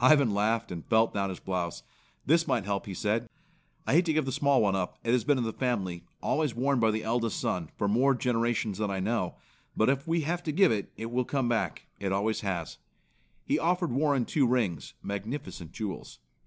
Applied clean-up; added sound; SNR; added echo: none; none; none; none.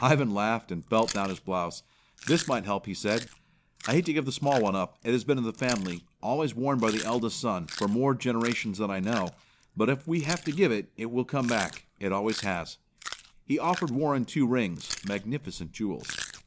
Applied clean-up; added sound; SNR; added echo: none; Chewing, mastication; 15 dB; none.